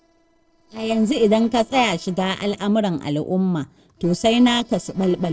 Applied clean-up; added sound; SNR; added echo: neural separator model SepFormer DNS4.